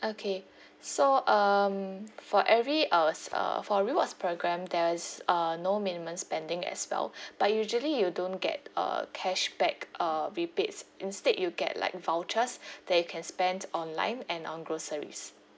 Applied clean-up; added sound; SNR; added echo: none; none; none; none.